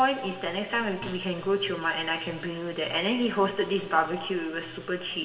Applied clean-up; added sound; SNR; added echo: none; none; none; reverberation time 2.6 s.